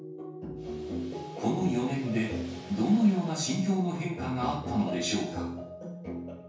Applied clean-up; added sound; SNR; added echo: none; none; none; reverberation time 0.7 s.